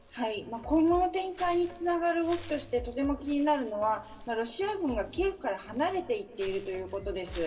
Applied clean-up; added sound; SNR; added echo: none; Walk, footsteps / Bird; 18 dB; reverberation time 1.7 s.